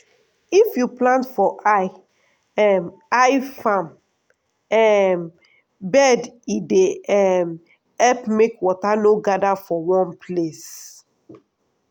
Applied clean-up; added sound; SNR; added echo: none; none; none; none.